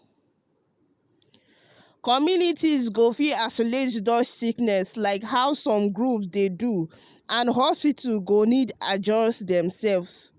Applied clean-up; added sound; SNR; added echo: none; none; none; none.